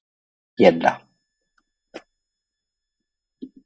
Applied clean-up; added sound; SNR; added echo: neural mask model DeepFilterNet 3.